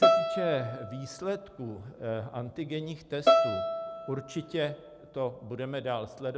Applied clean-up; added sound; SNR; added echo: none; Bowed string instrument; -4 dB; none.